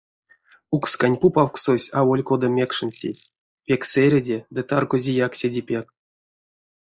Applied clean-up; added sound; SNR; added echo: neural mask model Resemble Enhance denoiser.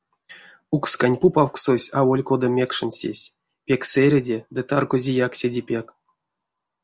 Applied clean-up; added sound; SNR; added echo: none; none; none; none.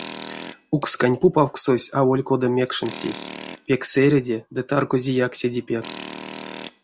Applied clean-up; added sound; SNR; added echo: none; Tools; 17 dB; none.